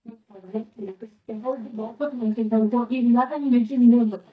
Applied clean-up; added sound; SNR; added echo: neural mask model DeepFilterNet 3.